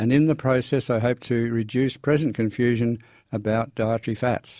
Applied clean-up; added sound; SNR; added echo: none; none; none; none.